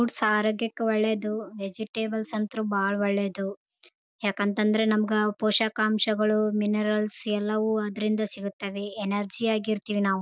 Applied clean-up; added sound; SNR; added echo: none; none; none; none.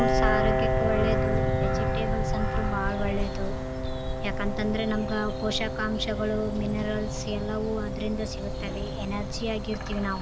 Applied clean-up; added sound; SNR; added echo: none; Piano + Bird vocalization, bird call, bird song; -3 dB; none.